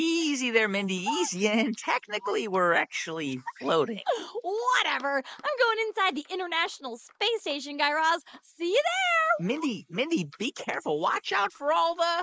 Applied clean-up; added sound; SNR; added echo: neural mask model Resemble Enhance denoiser.